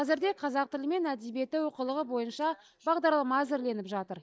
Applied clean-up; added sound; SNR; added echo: neural mask model DeepFilterNet 3.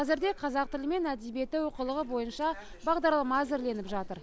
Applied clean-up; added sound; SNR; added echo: none; Wind; 14 dB; none.